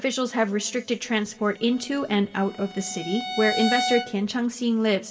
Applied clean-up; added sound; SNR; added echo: none; Bowed string instrument; 8 dB; reverberation time 1.5 s.